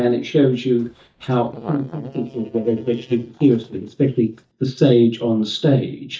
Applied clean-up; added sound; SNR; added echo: neural mask model DeepFilterNet 3.